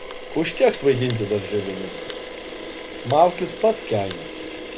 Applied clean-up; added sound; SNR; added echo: none; Camera; 8 dB; none.